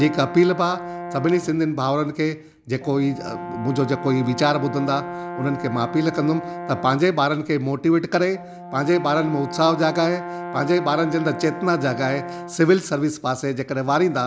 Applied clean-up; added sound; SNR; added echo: none; Brass instrument; 12 dB; none.